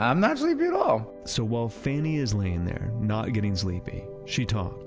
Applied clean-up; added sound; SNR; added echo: none; none; none; none.